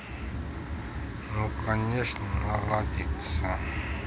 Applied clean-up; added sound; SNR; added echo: none; none; none; none.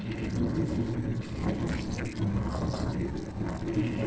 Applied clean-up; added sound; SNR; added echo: neural separator model SepFormer DNS4.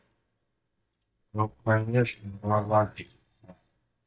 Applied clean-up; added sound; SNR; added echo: neural mask model DeepFilterNet 3.